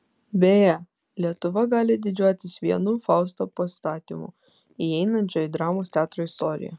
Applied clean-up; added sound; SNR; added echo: none; none; none; none.